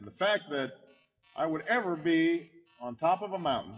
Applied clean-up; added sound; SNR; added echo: classical method WPE with log-MMSE.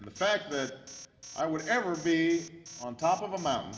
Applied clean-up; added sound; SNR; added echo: none; Alarm; 18 dB; reverberation time 1.0 s.